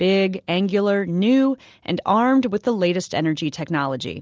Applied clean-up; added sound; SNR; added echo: none; none; none; none.